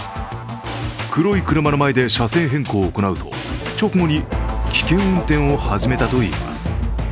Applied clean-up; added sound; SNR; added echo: none; Piano; 14 dB; none.